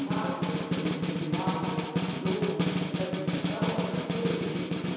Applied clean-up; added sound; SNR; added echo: none; Snare drum; -3 dB; reverberation time 2.2 s.